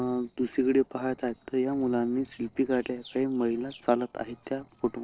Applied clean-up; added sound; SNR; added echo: neural separator model SepFormer DNS4.